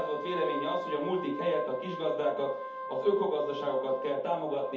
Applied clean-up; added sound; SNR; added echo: none; Wind instrument, woodwind instrument; 8 dB; reverberation time 0.6 s.